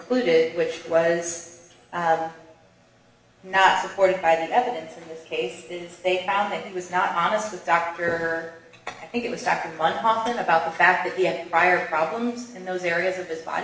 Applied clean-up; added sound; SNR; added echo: none; none; none; reverberation time 0.8 s.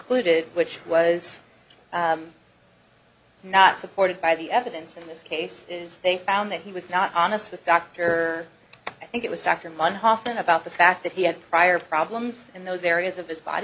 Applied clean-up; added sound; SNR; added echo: none; none; none; none.